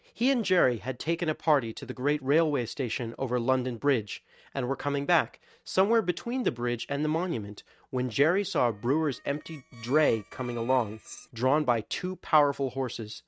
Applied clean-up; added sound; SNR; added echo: neural mask model RNNoise.